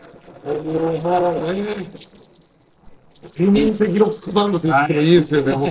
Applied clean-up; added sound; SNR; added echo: neural separator model SepFormer DNS4.